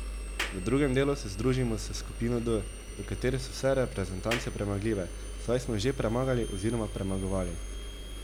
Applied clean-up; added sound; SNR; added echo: none; Clapping + Engine; 6 dB; none.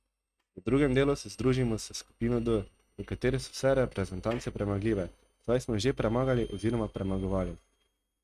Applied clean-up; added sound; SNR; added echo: neural mask model RNNoise.